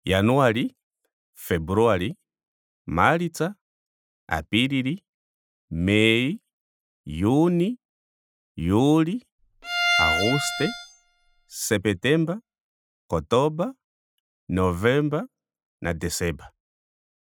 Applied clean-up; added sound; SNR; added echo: classical method spectral subtraction.